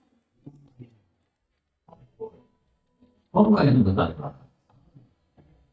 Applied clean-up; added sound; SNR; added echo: neural mask model DeepFilterNet 3.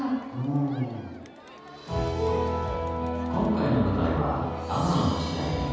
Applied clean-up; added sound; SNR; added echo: none; Crowd; 19 dB; reverberation time 1.2 s.